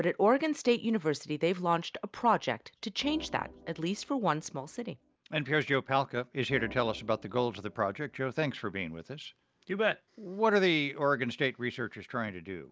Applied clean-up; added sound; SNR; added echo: none; Organ; 19 dB; none.